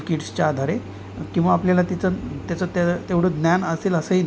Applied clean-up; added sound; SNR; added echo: none; Animal + Bowed string instrument; 17 dB; none.